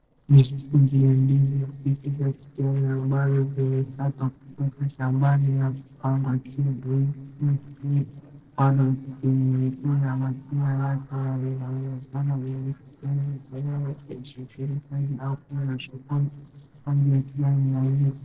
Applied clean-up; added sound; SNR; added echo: neural separator model SepFormer DNS4.